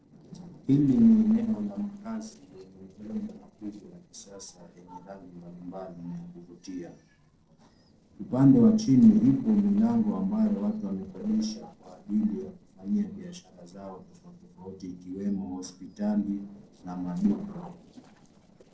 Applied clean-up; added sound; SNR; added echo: neural separator model SepFormer DNS4.